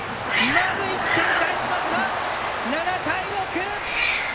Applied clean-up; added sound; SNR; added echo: none; Hiss; 2 dB; none.